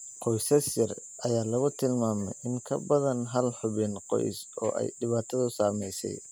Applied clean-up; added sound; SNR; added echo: none; none; none; none.